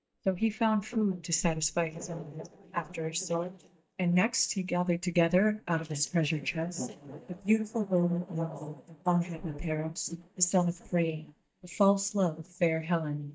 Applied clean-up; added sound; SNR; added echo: neural mask model DeepFilterNet 3.